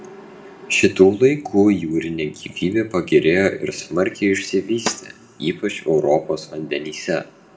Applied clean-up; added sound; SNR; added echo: none; Snare drum; 14 dB; reverberation time 0.9 s.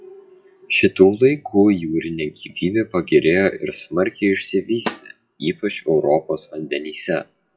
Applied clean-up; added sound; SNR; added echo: classical method WPE with log-MMSE.